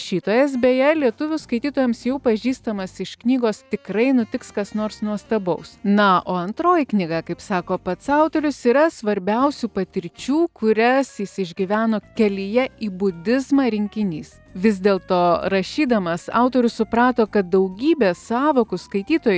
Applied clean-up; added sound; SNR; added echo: none; none; none; none.